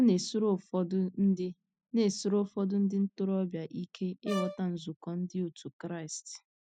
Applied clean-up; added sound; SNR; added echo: classical method spectral subtraction.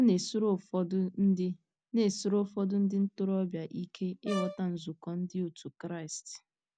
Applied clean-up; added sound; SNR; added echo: none; Brass instrument; 11 dB; none.